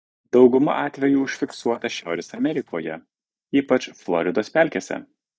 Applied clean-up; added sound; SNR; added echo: neural mask model DeepFilterNet 3.